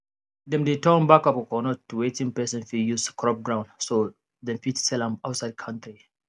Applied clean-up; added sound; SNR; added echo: none; none; none; none.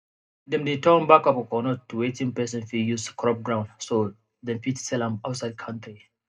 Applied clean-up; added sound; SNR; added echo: none; none; none; reverberation time 0.2 s.